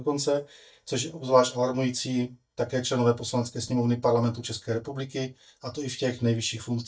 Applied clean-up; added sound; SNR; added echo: neural mask model DeepFilterNet 3.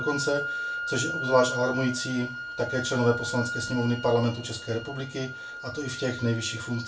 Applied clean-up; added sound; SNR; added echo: none; Wind instrument, woodwind instrument; 7 dB; reverberation time 0.3 s.